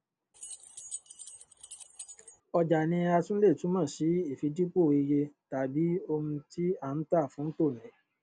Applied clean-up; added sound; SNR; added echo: none; Keys jangling; 18 dB; none.